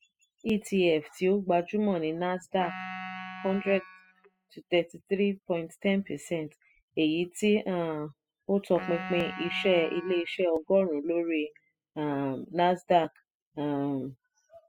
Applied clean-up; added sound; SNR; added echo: classical method spectral subtraction.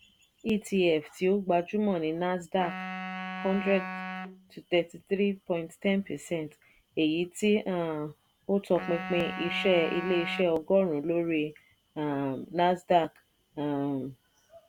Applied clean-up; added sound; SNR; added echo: none; Wind instrument, woodwind instrument; 10 dB; none.